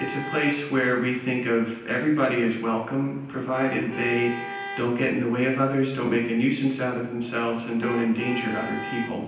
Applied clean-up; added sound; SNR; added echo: none; Traffic noise, roadway noise / Vehicle horn, car horn, honking; 13 dB; reverberation time 0.9 s.